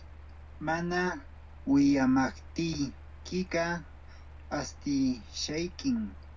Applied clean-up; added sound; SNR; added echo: none; Mechanical fan; 16 dB; reverberation time 0.4 s.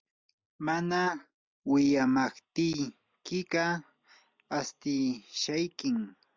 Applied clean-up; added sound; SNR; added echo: none; none; none; none.